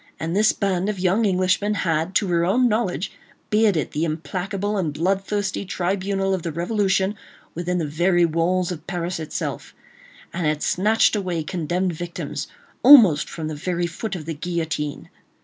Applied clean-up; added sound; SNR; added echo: none; none; none; none.